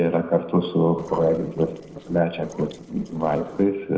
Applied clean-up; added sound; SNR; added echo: neural separator model SepFormer DNS4.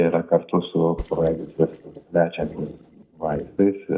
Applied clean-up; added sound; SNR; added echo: neural mask model DeepFilterNet 3.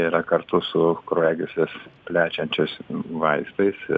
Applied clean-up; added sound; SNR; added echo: none; none; none; none.